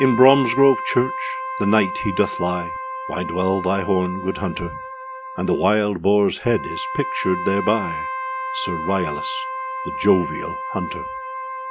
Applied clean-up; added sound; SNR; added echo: none; Wind instrument, woodwind instrument; 7 dB; none.